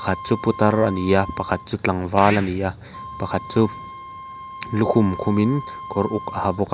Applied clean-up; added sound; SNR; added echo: none; Wind instrument, woodwind instrument; 14 dB; none.